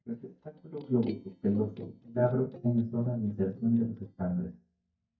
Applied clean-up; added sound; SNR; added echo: neural mask model DeepFilterNet 3.